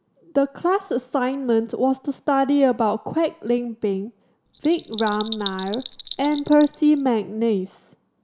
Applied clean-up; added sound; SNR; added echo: none; Bell; 14 dB; none.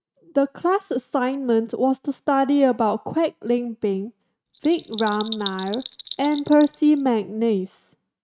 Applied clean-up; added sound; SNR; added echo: neural mask model RNNoise.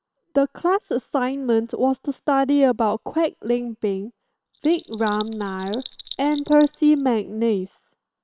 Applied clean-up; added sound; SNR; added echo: neural separator model SepFormer WHAM!.